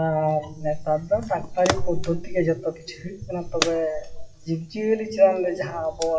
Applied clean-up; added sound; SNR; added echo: classical method WPE with log-MMSE.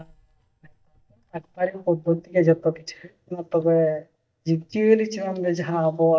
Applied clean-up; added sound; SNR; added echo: neural mask model DeepFilterNet 3.